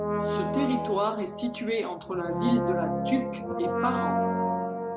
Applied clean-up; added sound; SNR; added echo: none; Brass instrument; -1 dB; none.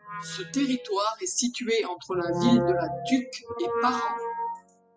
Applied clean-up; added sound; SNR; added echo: classical method spectral subtraction.